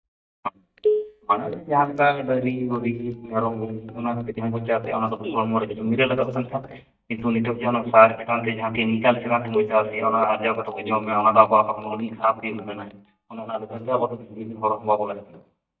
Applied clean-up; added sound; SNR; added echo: neural mask model DeepFilterNet 3.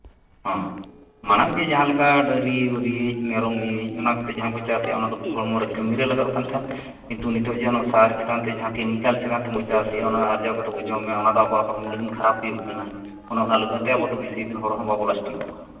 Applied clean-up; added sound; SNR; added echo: neural separator model SepFormer DNS4.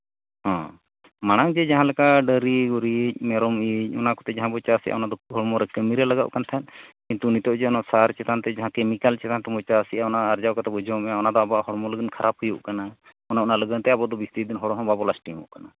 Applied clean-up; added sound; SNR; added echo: none; none; none; none.